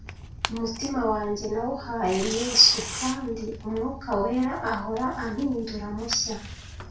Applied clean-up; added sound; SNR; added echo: none; Tearing; 11 dB; reverberation time 0.3 s.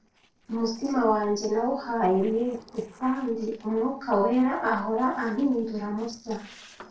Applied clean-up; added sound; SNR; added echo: neural separator model SepFormer DNS4.